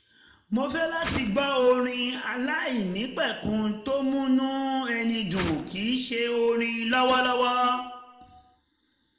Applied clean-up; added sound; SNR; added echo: none; Whoosh, swoosh, swish; 9 dB; reverberation time 1.0 s.